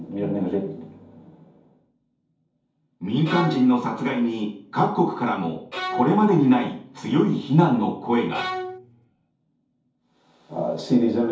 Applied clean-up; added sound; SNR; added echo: none; Bowed string instrument; 8 dB; reverberation time 0.6 s.